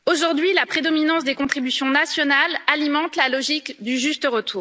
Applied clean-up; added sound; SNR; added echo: none; none; none; none.